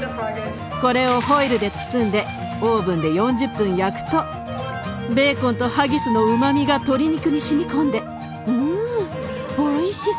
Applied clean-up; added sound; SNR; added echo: none; none; none; none.